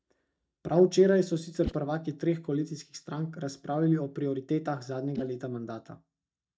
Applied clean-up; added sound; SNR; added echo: neural mask model DeepFilterNet 3.